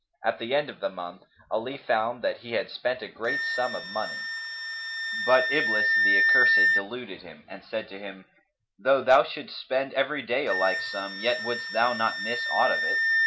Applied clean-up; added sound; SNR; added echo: none; Wind instrument, woodwind instrument; 1 dB; none.